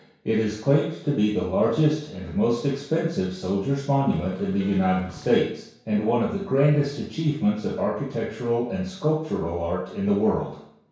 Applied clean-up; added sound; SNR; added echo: none; Vehicle horn, car horn, honking; 18 dB; reverberation time 0.6 s.